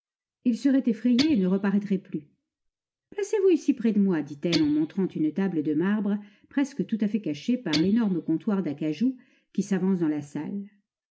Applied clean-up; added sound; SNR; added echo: none; Guitar; 9 dB; none.